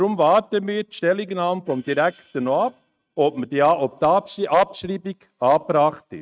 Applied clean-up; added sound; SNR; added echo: neural mask model RNNoise.